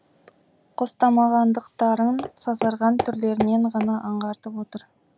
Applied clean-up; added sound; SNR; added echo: none; Walk, footsteps; 10 dB; none.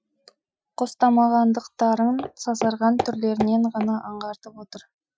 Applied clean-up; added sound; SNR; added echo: classical method Wiener filter.